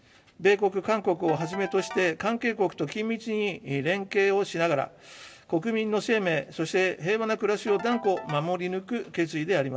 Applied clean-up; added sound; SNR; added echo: none; Ringtone / Keyboard (musical); 16 dB; none.